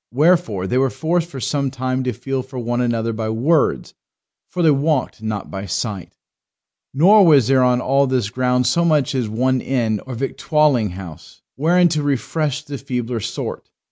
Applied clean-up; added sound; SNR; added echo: none; none; none; none.